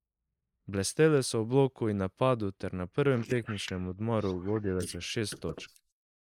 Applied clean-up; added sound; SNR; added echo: neural mask model Resemble Enhance denoiser.